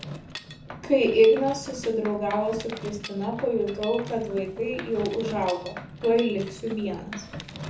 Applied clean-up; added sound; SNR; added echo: none; Mechanisms; 13 dB; reverberation time 0.6 s.